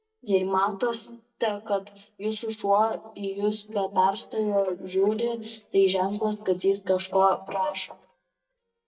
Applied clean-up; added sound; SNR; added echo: neural mask model DeepFilterNet 3.